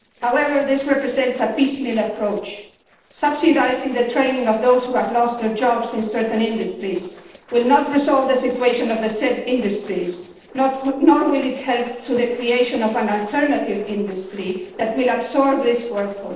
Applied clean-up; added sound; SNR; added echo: neural separator model SepFormer DNS4.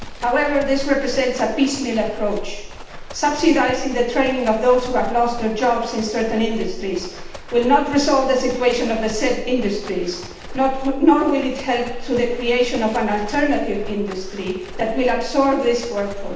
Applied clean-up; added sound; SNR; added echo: none; Livestock, farm animals, working animals; 10 dB; reverberation time 0.8 s.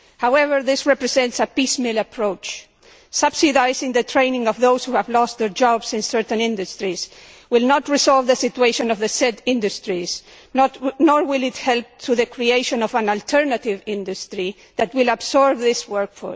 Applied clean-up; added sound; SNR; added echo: none; none; none; none.